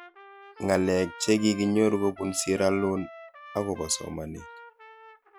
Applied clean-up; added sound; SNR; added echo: none; Trumpet; 18 dB; none.